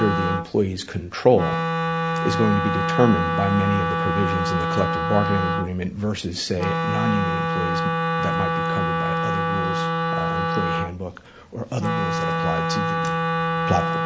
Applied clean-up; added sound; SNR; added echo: none; Wind instrument, woodwind instrument; -1 dB; none.